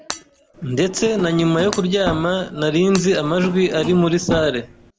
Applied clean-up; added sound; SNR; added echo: none; Shatter + Drawer open or close; 13 dB; none.